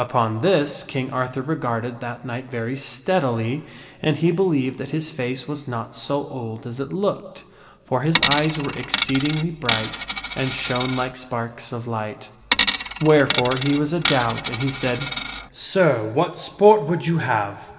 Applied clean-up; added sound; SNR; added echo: none; Coin (dropping); 4 dB; reverberation time 2.9 s.